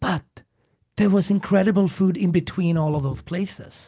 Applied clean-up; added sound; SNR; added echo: none; none; none; none.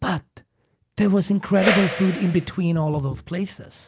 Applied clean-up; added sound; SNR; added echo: none; Whoosh, swoosh, swish; 4 dB; none.